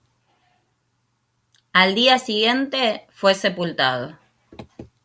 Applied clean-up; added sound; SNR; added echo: none; none; none; none.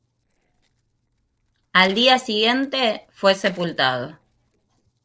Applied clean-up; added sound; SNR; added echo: neural separator model SepFormer DNS4.